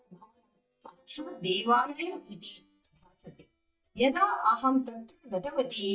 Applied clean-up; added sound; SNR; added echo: neural mask model DeepFilterNet 3.